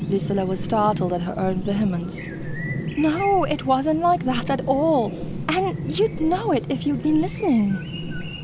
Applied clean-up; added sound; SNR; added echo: none; Chirp, tweet; 7 dB; none.